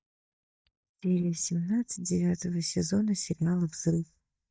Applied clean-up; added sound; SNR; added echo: neural mask model DeepFilterNet 3.